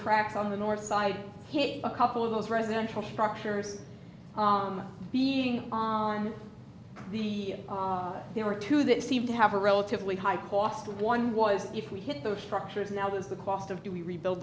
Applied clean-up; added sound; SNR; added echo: none; none; none; none.